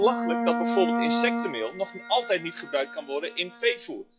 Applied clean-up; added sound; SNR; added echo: classical method log-MMSE.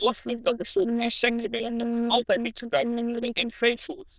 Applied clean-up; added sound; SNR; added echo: neural diffusion model UNIVERSE++.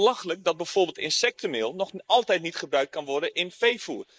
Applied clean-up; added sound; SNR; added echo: neural mask model Resemble Enhance denoiser.